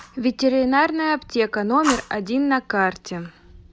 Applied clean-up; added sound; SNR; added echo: none; Fire; 14 dB; none.